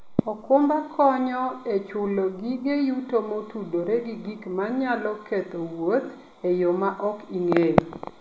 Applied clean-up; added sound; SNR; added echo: none; none; none; none.